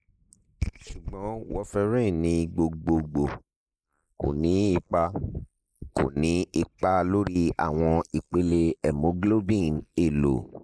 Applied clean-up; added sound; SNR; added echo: neural mask model Resemble Enhance denoiser.